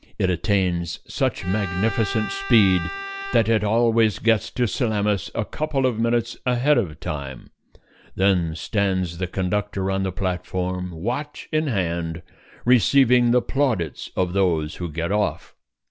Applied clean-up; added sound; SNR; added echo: none; Bowed string instrument; 11 dB; none.